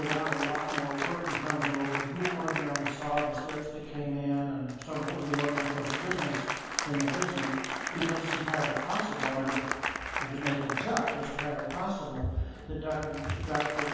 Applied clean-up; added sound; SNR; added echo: none; Applause; 2 dB; reverberation time 1.2 s.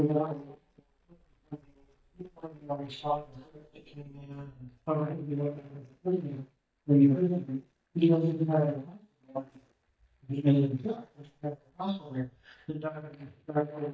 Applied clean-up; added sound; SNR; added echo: neural mask model DeepFilterNet 3.